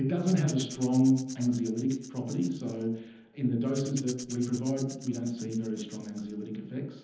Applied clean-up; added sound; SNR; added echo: none; Rattle / Rattle (instrument); 18 dB; reverberation time 0.9 s.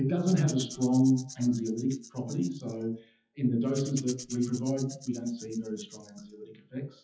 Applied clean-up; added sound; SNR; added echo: classical method WPE with log-MMSE.